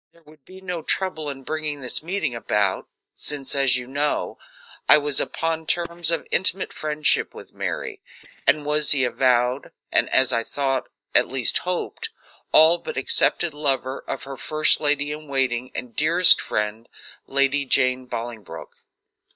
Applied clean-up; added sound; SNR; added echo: neural mask model DeepFilterNet 3.